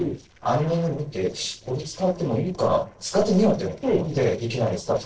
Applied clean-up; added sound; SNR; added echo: neural separator model SepFormer DNS4.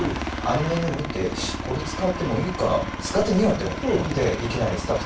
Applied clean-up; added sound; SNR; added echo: none; Aircraft; 6 dB; reverberation time 0.2 s.